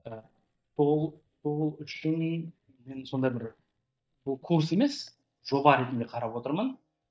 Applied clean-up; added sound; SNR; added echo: neural mask model DeepFilterNet 3.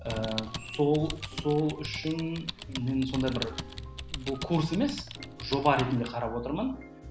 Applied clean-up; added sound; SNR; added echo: none; Typing; 10 dB; none.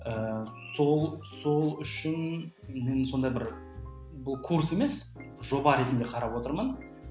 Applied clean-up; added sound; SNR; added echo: none; none; none; none.